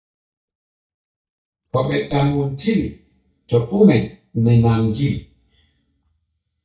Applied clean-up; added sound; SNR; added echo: neural mask model DeepFilterNet 3.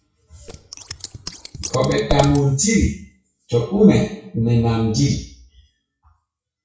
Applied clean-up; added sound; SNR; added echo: classical method WPE with log-MMSE.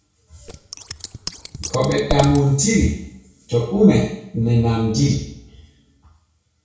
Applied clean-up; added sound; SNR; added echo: none; Scissors; 8 dB; reverberation time 0.6 s.